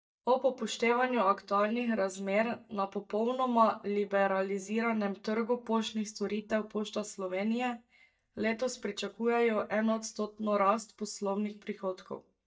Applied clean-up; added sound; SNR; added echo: neural mask model DeepFilterNet 3.